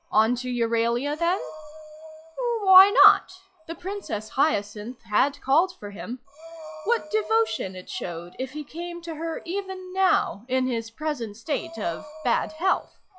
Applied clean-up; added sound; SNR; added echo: classical method log-MMSE.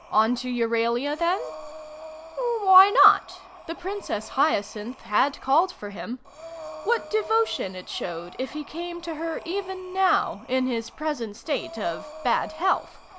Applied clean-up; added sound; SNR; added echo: none; Breathing; 17 dB; none.